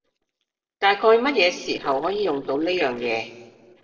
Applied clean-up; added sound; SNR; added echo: neural separator model SepFormer DNS4.